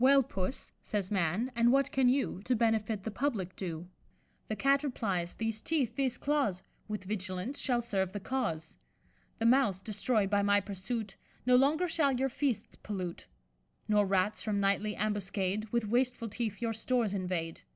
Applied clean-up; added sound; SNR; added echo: none; none; none; none.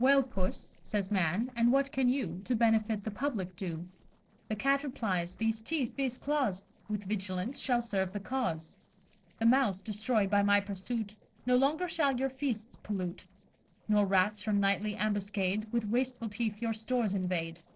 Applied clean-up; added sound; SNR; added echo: neural separator model SepFormer DNS4.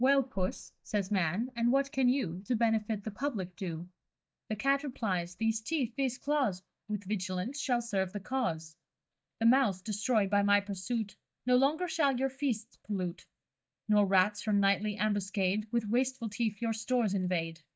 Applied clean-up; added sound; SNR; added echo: neural mask model DeepFilterNet 3.